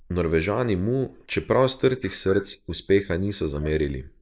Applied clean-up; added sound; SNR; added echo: neural mask model Resemble Enhance denoiser.